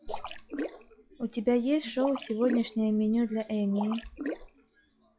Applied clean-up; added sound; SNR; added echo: classical method log-MMSE.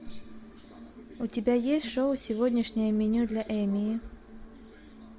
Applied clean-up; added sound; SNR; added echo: none; none; none; none.